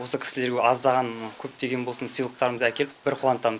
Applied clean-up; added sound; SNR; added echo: none; none; none; none.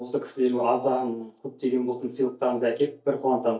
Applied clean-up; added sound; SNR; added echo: neural mask model DeepFilterNet 3.